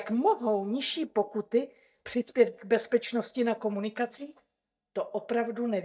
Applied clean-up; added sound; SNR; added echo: neural mask model DeepFilterNet 3.